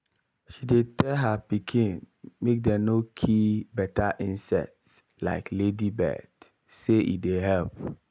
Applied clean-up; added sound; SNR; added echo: none; none; none; none.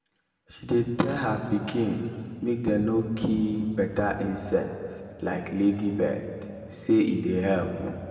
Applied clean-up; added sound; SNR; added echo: none; none; none; reverberation time 2.3 s.